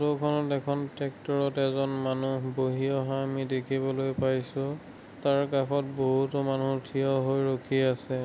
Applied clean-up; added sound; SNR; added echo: none; none; none; none.